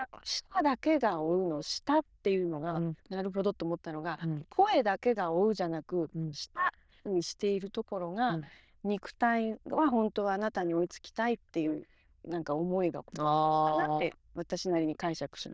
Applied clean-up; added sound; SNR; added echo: neural diffusion model UNIVERSE++.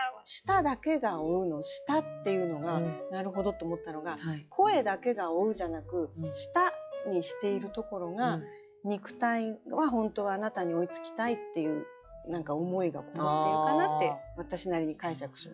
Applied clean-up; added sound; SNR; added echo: classical method log-MMSE.